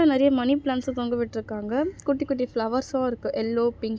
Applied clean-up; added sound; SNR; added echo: none; none; none; none.